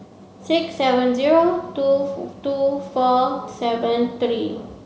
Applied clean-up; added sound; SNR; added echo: none; none; none; none.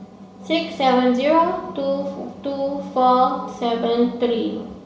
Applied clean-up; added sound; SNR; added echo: none; none; none; reverberation time 0.7 s.